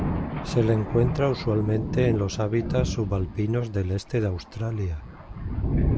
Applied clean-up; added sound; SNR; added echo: none; Thunder; 4 dB; none.